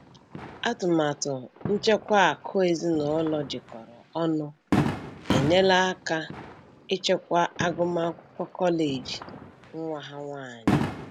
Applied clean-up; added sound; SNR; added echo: none; Fireworks; 7 dB; none.